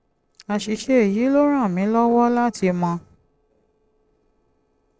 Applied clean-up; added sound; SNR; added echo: neural separator model SepFormer DNS4.